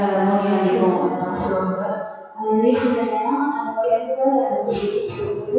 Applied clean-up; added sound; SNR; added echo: classical method WPE with log-MMSE.